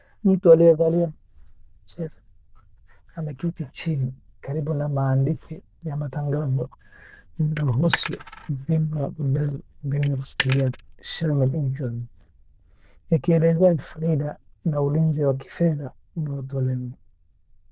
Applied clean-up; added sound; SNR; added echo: neural diffusion model UNIVERSE++.